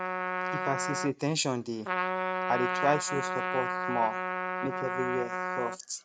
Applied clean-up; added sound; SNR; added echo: neural mask model RNNoise.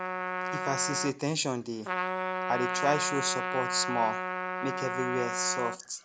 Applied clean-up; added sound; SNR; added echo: none; Trumpet; 1 dB; none.